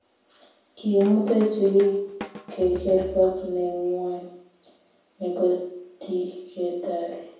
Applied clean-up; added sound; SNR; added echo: none; Drum kit; 16 dB; reverberation time 0.6 s.